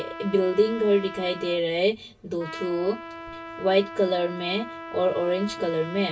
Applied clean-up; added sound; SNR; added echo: none; Trumpet; 13 dB; reverberation time 0.1 s.